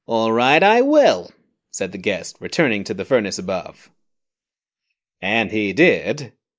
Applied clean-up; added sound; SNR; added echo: neural mask model Resemble Enhance denoiser.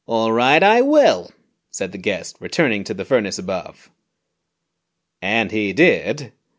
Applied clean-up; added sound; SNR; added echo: none; none; none; none.